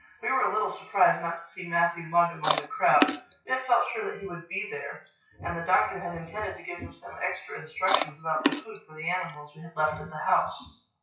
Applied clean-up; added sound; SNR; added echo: classical method WPE with log-MMSE.